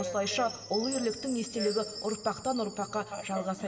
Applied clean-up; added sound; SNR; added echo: none; Chime; 10 dB; reverberation time 1.6 s.